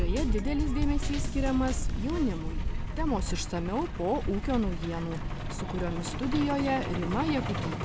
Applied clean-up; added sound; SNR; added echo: none; Truck; 0 dB; none.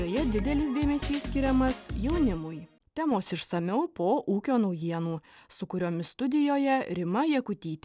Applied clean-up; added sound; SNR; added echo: none; none; none; none.